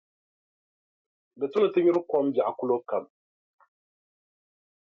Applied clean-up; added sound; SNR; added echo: none; none; none; none.